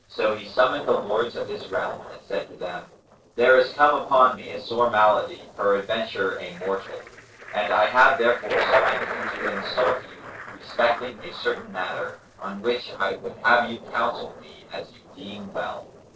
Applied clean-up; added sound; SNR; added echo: neural separator model SepFormer DNS4.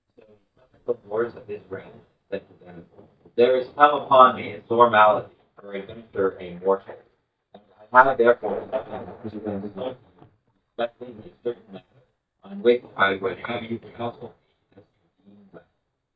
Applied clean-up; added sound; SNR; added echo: neural mask model DeepFilterNet 3.